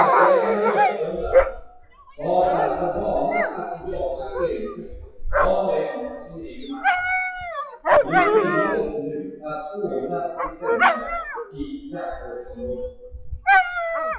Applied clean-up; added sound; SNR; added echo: classical method WPE with log-MMSE.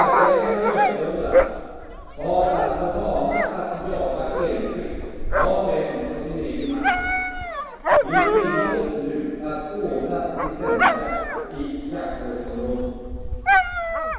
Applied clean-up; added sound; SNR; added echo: none; Dog; -2 dB; reverberation time 2.0 s.